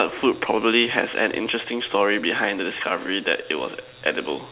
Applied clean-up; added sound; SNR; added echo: none; none; none; none.